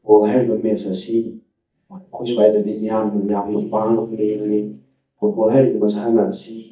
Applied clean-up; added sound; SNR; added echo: neural mask model DeepFilterNet 3.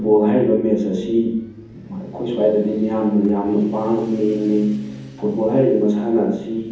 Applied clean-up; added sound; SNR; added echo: none; Motorcycle; 20 dB; reverberation time 1.2 s.